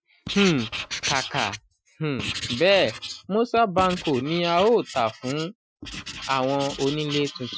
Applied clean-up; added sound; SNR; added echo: classical method Wiener filter.